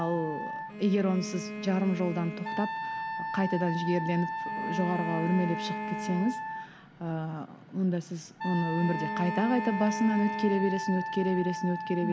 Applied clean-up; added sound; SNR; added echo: none; Bowed string instrument + Wind instrument, woodwind instrument; 6 dB; none.